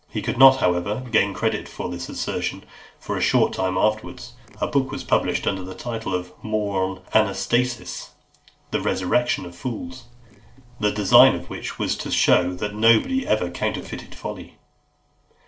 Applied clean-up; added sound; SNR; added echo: neural separator model SepFormer DNS4.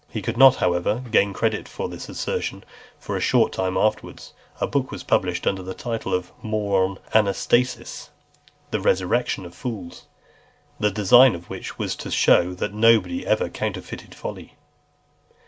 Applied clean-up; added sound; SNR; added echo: none; none; none; none.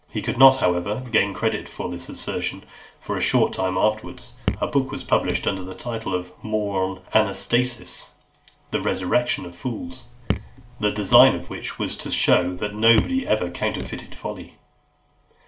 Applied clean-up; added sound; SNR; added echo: none; Raindrop / Drip; 7 dB; reverberation time 0.3 s.